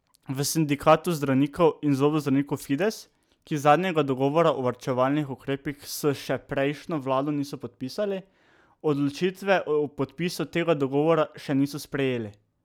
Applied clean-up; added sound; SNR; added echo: none; none; none; none.